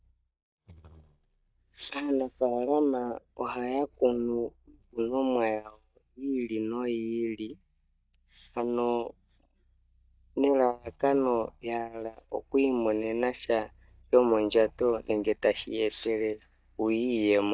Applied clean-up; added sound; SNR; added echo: neural mask model DeepFilterNet 3.